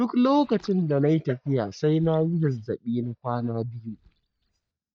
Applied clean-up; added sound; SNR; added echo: neural mask model DeepFilterNet 3.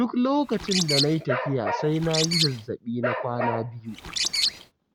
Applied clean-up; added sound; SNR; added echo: none; Bark + Bird; 1 dB; none.